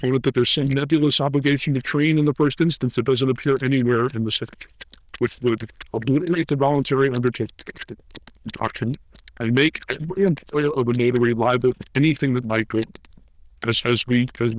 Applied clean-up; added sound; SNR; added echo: neural diffusion model UNIVERSE++.